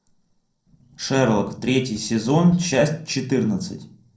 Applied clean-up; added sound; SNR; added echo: neural separator model SepFormer DNS4.